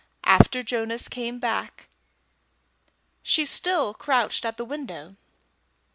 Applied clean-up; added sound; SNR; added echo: none; none; none; none.